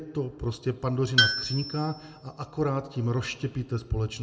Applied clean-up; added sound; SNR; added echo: none; Tools; 2 dB; reverberation time 1.0 s.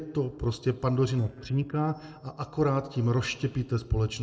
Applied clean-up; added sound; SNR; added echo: neural separator model SepFormer DNS4.